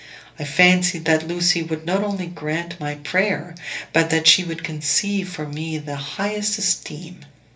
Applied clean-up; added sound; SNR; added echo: none; none; none; reverberation time 0.3 s.